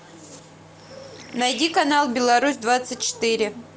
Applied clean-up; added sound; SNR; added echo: none; Bird; 15 dB; none.